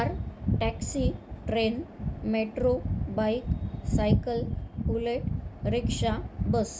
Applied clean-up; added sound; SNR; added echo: none; none; none; none.